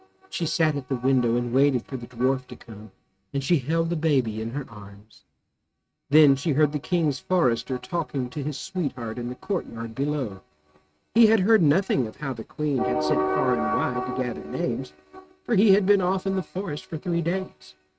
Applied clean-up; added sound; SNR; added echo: neural mask model RNNoise.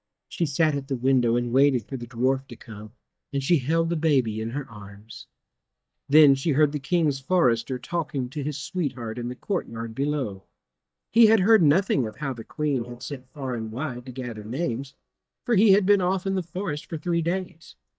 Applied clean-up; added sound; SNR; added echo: neural mask model DeepFilterNet 3.